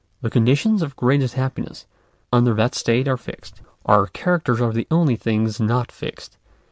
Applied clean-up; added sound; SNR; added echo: none; none; none; none.